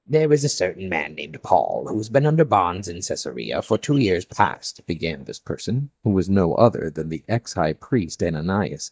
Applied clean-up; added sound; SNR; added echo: neural mask model DeepFilterNet 3.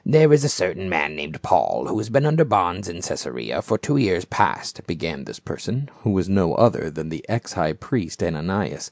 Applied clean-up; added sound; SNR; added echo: none; none; none; none.